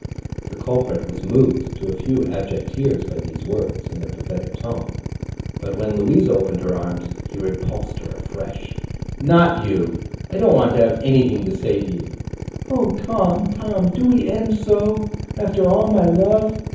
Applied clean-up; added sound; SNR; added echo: none; Drill; 8 dB; reverberation time 0.7 s.